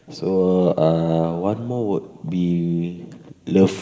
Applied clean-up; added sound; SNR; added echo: none; none; none; reverberation time 2.6 s.